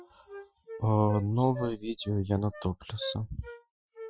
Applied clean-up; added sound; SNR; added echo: classical method Wiener filter.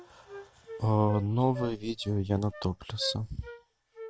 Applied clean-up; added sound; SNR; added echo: none; Wind instrument, woodwind instrument; 15 dB; none.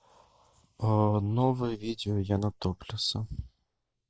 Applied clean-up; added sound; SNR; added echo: neural mask model Resemble Enhance denoiser.